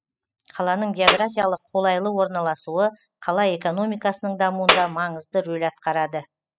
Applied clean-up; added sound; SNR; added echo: classical method spectral subtraction.